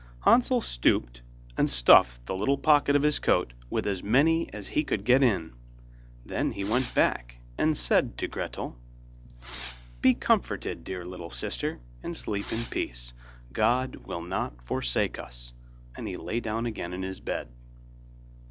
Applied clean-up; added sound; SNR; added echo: none; Fireworks; 18 dB; none.